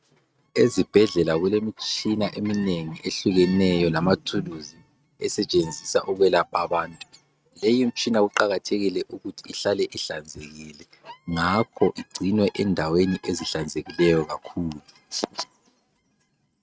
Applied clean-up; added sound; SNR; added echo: neural mask model RNNoise.